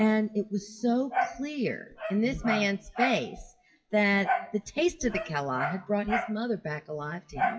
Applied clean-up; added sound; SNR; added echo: classical method WPE with log-MMSE.